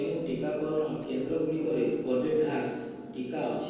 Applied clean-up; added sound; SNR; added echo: none; Dog; 19 dB; reverberation time 1.3 s.